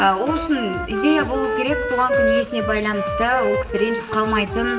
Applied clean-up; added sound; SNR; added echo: none; Wind instrument, woodwind instrument; 2 dB; reverberation time 2.9 s.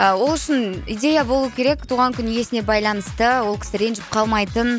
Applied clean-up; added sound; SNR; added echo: none; none; none; none.